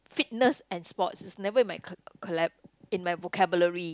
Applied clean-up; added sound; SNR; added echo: none; none; none; none.